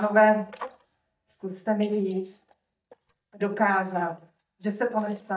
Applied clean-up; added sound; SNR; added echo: neural mask model DeepFilterNet 3.